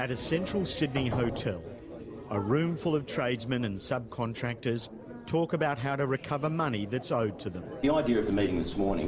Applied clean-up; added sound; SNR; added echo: none; none; none; none.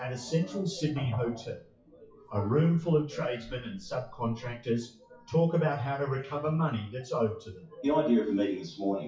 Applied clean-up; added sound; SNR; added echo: classical method WPE with log-MMSE.